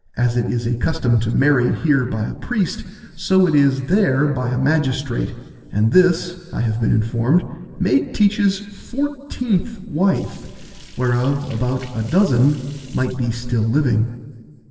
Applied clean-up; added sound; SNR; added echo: neural separator model SepFormer DNS4.